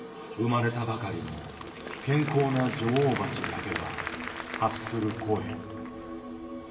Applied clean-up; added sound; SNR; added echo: none; Applause / Crowd; 10 dB; reverberation time 2.2 s.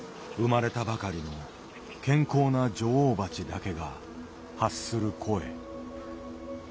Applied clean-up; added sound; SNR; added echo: none; none; none; none.